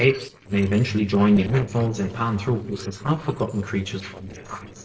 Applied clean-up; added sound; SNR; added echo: neural separator model SepFormer DNS4.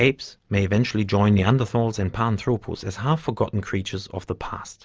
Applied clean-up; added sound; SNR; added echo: none; none; none; none.